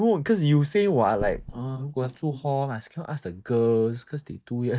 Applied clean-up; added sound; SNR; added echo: neural mask model DeepFilterNet 3.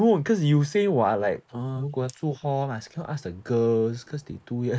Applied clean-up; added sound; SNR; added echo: neural mask model Resemble Enhance denoiser.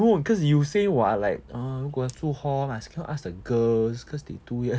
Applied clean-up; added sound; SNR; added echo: none; none; none; none.